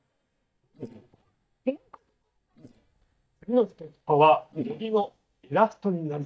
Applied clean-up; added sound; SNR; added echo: neural mask model DeepFilterNet 3.